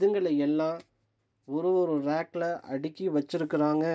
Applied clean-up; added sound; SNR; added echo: none; none; none; none.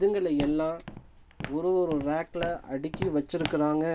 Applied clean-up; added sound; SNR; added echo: none; Walk, footsteps; 12 dB; none.